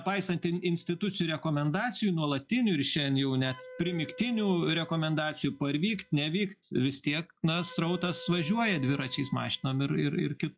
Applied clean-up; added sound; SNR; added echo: classical method log-MMSE.